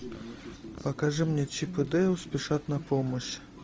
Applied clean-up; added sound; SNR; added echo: none; none; none; none.